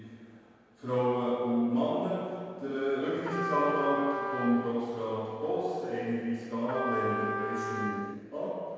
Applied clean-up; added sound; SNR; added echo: none; Trumpet; 5 dB; reverberation time 1.9 s.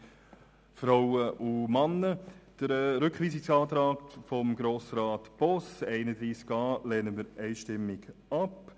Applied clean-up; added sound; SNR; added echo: none; none; none; none.